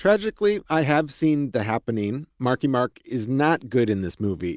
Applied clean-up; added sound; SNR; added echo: none; none; none; none.